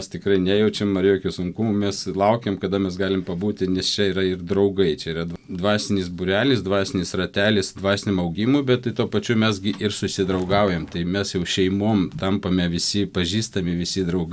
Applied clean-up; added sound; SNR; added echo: none; Walk, footsteps; 19 dB; none.